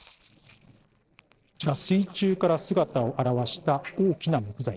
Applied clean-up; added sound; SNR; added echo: neural separator model SepFormer DNS4.